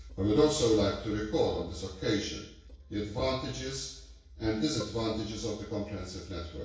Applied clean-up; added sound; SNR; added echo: neural separator model SepFormer DNS4.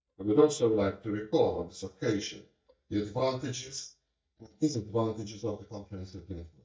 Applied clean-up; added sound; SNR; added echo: neural mask model DeepFilterNet 3.